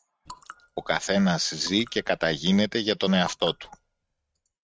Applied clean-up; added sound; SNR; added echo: neural mask model RNNoise.